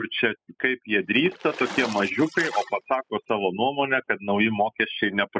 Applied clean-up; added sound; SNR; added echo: classical method spectral subtraction.